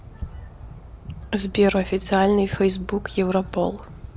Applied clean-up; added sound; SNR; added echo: none; Fireworks; 15 dB; none.